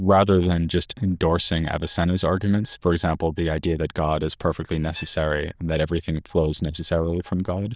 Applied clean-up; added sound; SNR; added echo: neural diffusion model UNIVERSE++.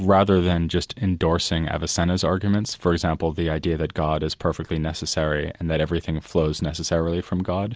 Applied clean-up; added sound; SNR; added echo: none; none; none; none.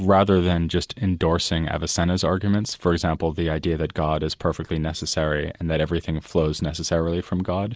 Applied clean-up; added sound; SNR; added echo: neural mask model Resemble Enhance denoiser.